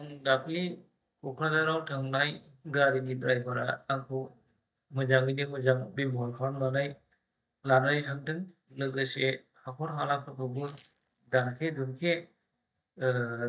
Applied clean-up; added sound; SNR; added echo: neural mask model DeepFilterNet 3.